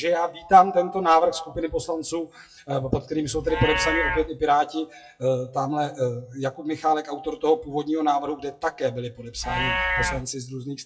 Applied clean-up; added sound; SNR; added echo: classical method WPE with log-MMSE.